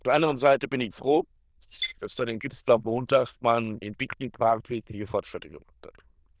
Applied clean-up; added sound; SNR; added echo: neural diffusion model UNIVERSE++.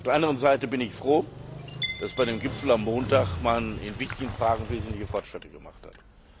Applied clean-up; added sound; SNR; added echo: none; Chime + Motorcycle; 8 dB; none.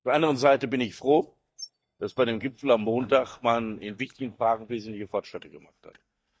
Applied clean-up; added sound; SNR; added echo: neural mask model DeepFilterNet 3.